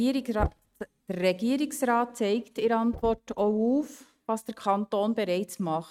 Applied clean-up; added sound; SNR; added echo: neural mask model RNNoise.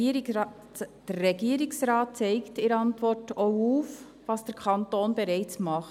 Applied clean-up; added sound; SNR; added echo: none; none; none; none.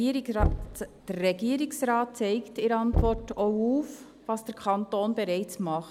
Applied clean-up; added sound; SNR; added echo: none; Knock; 6 dB; none.